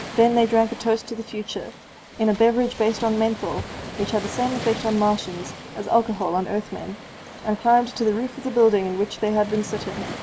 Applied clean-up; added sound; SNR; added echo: none; Waves, surf; 13 dB; none.